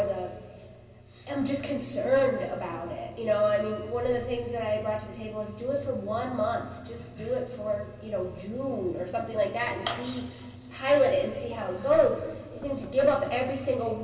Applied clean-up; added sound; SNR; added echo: none; Knock / Wood; 19 dB; reverberation time 2.4 s.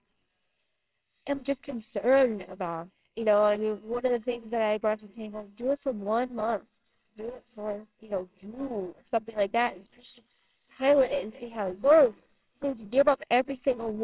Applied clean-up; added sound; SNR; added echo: neural separator model SepFormer WHAMR!.